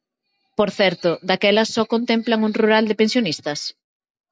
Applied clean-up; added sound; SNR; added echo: none; none; none; none.